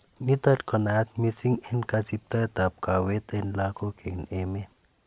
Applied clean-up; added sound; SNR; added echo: none; none; none; none.